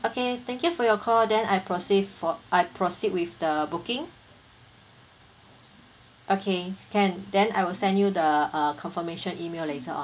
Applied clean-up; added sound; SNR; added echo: none; none; none; none.